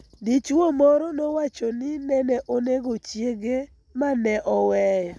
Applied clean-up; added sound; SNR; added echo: none; none; none; none.